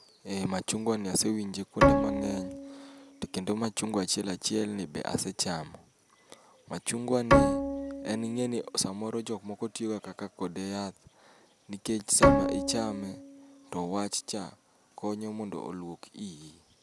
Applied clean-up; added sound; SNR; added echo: none; Bowed string instrument; -4 dB; none.